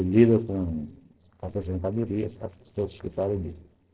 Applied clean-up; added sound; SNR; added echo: neural separator model SepFormer DNS4.